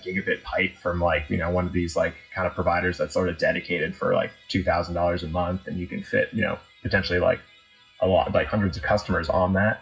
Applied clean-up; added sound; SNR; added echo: classical method WPE with log-MMSE.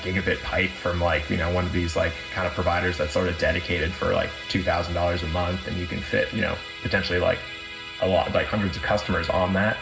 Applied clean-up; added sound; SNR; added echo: none; Musical instrument; 12 dB; reverberation time 0.4 s.